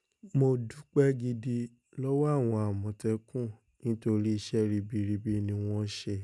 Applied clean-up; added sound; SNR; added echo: none; none; none; none.